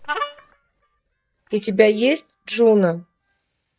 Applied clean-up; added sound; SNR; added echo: neural mask model DeepFilterNet 3.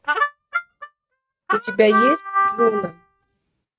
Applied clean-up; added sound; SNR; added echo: neural mask model RNNoise.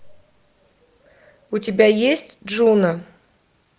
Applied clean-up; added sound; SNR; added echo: none; none; none; none.